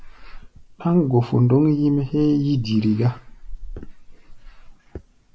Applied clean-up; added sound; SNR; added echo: none; Meow / Purr; 16 dB; none.